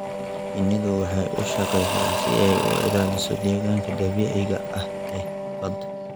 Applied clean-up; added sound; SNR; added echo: none; Engine / Drill / Mechanisms + Wind instrument, woodwind instrument; 3 dB; none.